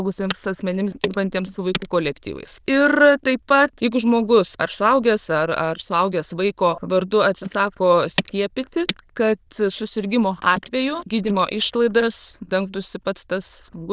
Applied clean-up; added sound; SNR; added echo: neural diffusion model UNIVERSE++.